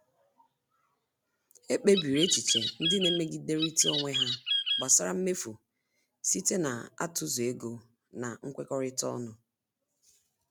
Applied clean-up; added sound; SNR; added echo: none; Bird; -1 dB; none.